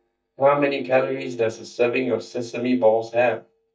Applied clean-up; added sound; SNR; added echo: neural mask model DeepFilterNet 3.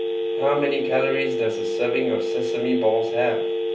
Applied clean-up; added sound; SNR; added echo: none; Telephone; 0 dB; reverberation time 0.3 s.